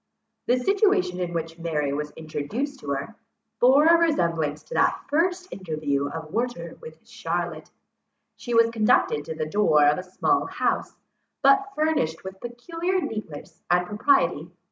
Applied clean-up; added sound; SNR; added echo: none; none; none; none.